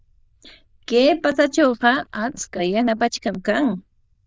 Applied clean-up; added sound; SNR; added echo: neural diffusion model UNIVERSE++.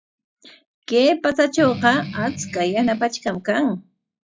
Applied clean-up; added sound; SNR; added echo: classical method log-MMSE.